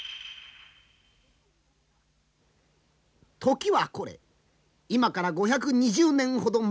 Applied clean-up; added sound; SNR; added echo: none; none; none; none.